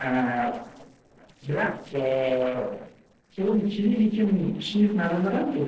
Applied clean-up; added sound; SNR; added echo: neural separator model SepFormer DNS4.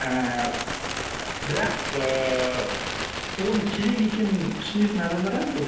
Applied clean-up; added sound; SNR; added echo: none; Bird; 5 dB; reverberation time 0.9 s.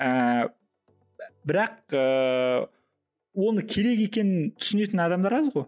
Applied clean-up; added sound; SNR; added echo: none; none; none; none.